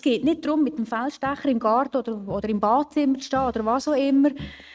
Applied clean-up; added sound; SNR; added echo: neural mask model RNNoise.